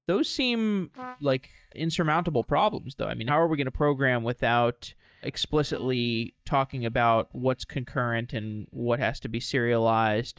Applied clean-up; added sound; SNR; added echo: neural mask model DeepFilterNet 3.